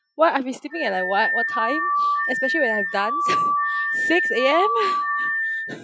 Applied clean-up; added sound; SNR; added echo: classical method Wiener filter.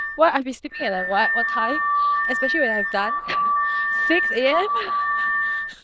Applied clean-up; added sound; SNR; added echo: neural diffusion model UNIVERSE++.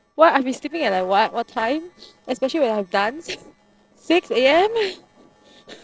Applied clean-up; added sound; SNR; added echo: neural separator model SepFormer DNS4.